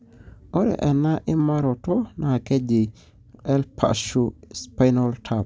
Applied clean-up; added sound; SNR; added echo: none; none; none; none.